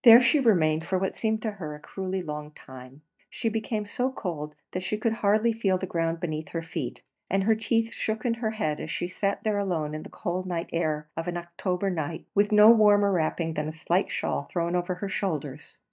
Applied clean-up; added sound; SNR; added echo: neural mask model DeepFilterNet 3.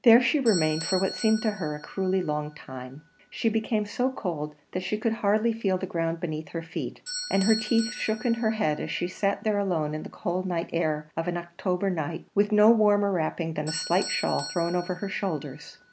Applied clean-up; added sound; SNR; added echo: none; Bell / Doorbell; 15 dB; none.